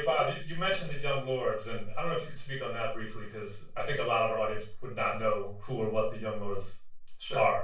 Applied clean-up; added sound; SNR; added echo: none; none; none; reverberation time 0.3 s.